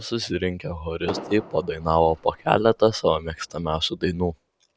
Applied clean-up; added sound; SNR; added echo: none; Fireworks; 17 dB; none.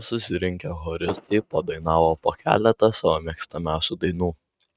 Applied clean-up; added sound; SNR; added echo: neural mask model RNNoise.